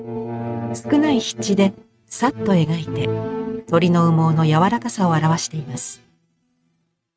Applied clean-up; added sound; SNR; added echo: neural mask model RNNoise.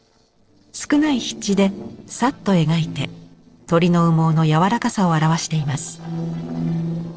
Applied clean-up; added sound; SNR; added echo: neural separator model SepFormer DNS4.